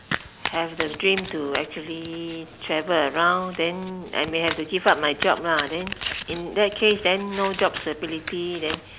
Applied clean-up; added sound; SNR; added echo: none; Domestic sounds, home sounds; 11 dB; none.